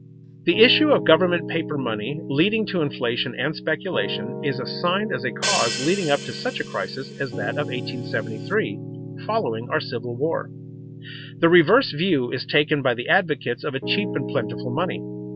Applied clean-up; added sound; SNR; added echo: none; Piano + Hi-hat; 9 dB; none.